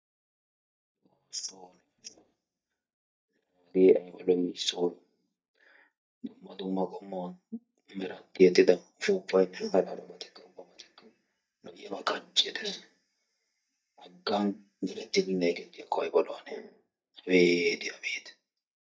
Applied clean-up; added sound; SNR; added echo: neural mask model DeepFilterNet 3.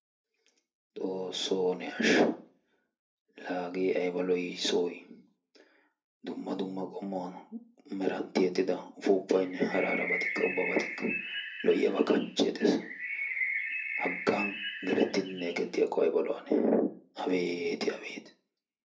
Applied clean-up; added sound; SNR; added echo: none; Bird; 5 dB; reverberation time 0.3 s.